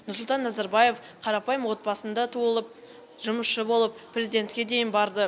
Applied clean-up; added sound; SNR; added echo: none; none; none; none.